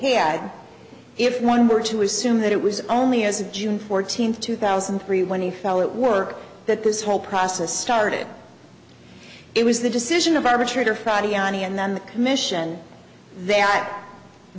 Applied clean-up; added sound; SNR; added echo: none; none; none; none.